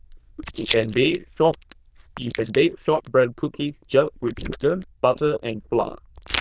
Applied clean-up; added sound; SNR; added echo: neural diffusion model UNIVERSE++.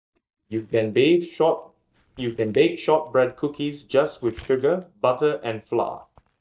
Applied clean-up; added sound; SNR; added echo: neural mask model DeepFilterNet 3.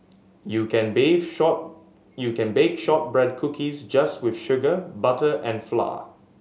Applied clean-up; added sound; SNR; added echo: none; none; none; none.